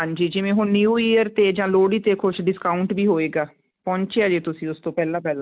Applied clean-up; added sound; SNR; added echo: none; none; none; none.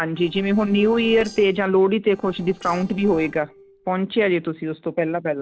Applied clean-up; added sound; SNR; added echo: neural separator model SepFormer DNS4.